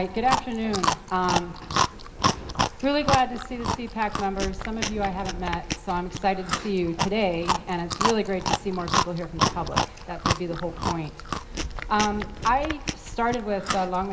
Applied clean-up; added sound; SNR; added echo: none; Chewing, mastication; 1 dB; none.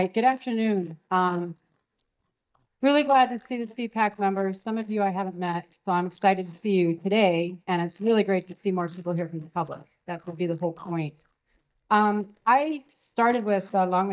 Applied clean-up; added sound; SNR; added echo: neural mask model DeepFilterNet 3.